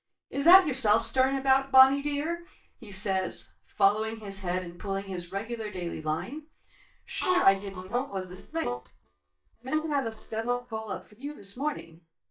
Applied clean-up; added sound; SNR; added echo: neural mask model DeepFilterNet 3.